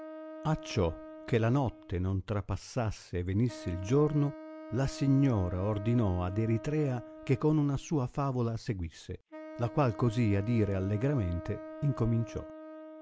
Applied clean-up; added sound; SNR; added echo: none; Wind instrument, woodwind instrument; 15 dB; none.